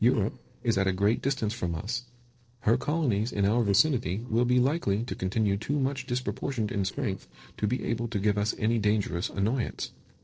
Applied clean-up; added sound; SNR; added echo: neural separator model SepFormer DNS4.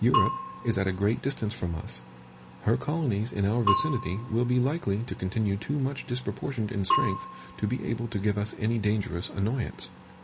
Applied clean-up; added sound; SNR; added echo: none; Bell / Percussion; 7 dB; none.